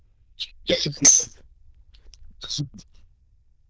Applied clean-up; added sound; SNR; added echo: neural diffusion model UNIVERSE++.